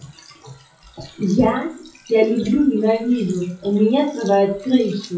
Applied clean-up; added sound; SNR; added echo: classical method WPE with log-MMSE.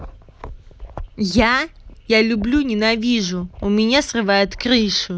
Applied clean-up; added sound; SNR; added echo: none; none; none; none.